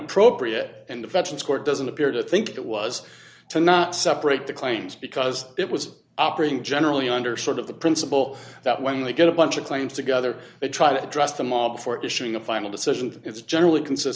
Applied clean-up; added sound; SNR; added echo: none; none; none; none.